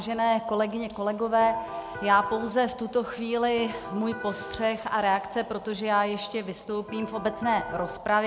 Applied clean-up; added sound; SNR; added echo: none; Electric guitar; 12 dB; none.